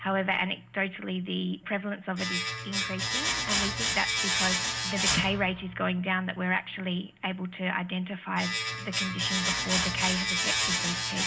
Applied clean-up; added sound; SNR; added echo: none; Domestic sounds, home sounds; 0 dB; reverberation time 0.2 s.